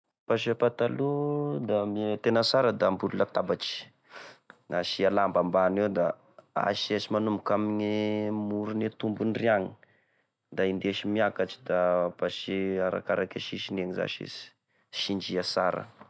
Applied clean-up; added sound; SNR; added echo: none; none; none; none.